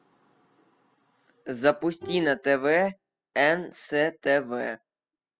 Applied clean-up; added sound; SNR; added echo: classical method spectral subtraction.